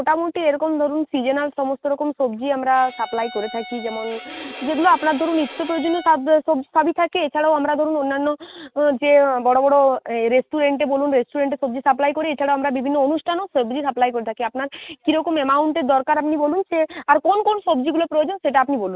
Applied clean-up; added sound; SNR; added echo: none; Bowed string instrument; 15 dB; none.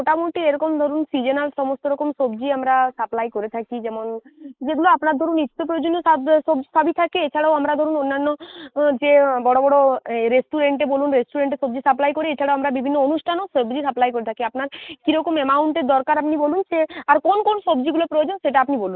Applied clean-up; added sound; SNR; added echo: neural mask model Resemble Enhance denoiser.